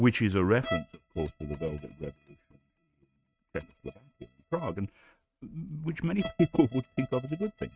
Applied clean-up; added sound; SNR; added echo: neural mask model RNNoise.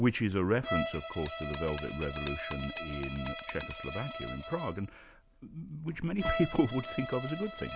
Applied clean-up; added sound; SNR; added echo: none; Bowed string instrument + Bell; 0 dB; none.